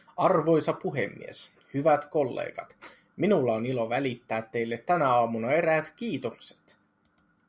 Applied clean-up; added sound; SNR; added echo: none; none; none; none.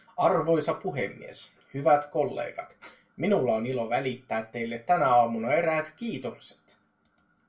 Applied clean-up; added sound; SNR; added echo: none; none; none; reverberation time 0.2 s.